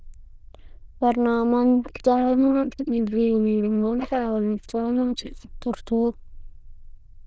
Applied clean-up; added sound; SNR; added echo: neural diffusion model UNIVERSE++.